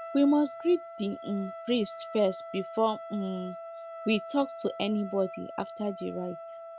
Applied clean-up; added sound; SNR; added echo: none; Trumpet; 12 dB; none.